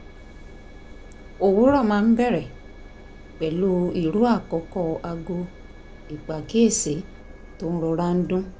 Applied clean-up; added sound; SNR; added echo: none; Engine; 17 dB; none.